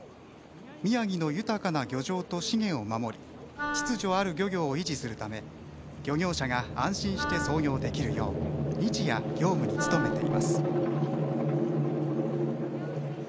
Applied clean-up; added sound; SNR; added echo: none; Wind instrument, woodwind instrument; 6 dB; none.